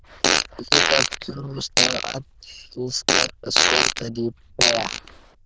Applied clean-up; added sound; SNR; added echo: neural diffusion model UNIVERSE++.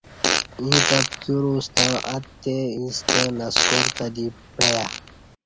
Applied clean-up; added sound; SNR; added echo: none; Fart; -2 dB; none.